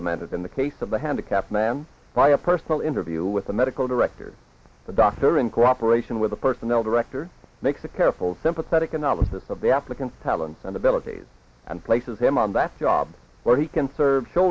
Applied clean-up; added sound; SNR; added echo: none; none; none; none.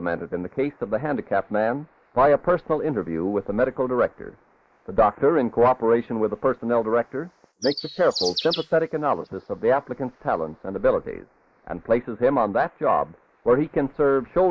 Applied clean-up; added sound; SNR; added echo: neural mask model Resemble Enhance denoiser.